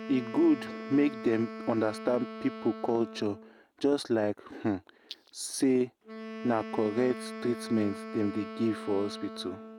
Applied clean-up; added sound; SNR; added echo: none; Wind instrument, woodwind instrument; 12 dB; none.